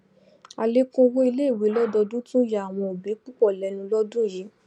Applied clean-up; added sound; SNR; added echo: none; none; none; none.